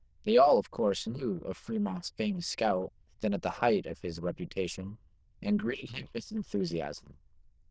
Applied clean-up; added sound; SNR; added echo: neural diffusion model UNIVERSE++.